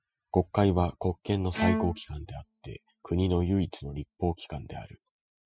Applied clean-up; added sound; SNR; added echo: classical method spectral subtraction.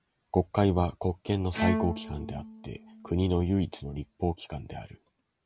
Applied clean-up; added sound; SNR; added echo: none; Bowed string instrument; 7 dB; none.